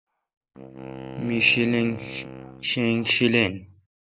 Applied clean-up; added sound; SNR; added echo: none; Wind instrument, woodwind instrument; 15 dB; none.